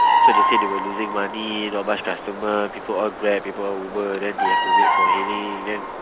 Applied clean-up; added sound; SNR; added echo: none; Bird vocalization, bird call, bird song; -4 dB; none.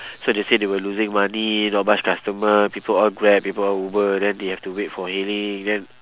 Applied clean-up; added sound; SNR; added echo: none; none; none; none.